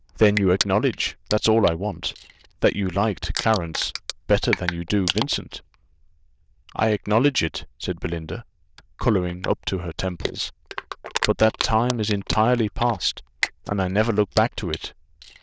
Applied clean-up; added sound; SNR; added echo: neural diffusion model UNIVERSE++.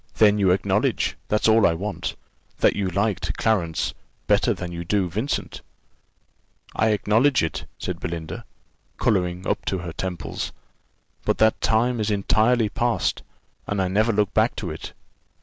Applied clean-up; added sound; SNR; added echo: none; none; none; none.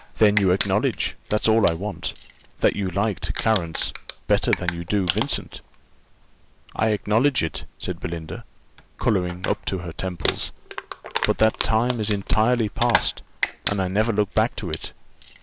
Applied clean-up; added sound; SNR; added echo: none; Crumpling, crinkling; 9 dB; none.